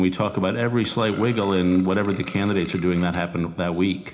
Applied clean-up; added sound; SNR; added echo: none; Burping, eructation; 20 dB; reverberation time 0.4 s.